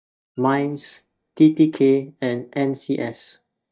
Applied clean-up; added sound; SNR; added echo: neural mask model DeepFilterNet 3.